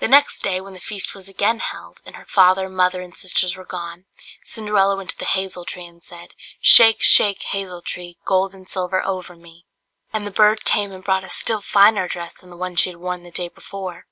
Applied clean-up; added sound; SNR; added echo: none; none; none; none.